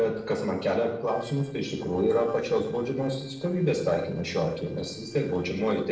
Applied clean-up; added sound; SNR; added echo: neural separator model SepFormer DNS4.